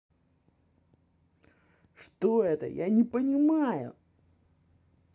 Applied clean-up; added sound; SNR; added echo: none; none; none; none.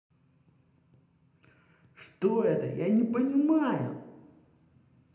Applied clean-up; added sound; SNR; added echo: none; none; none; reverberation time 0.8 s.